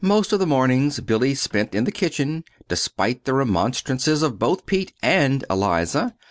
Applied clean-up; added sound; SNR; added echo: none; none; none; none.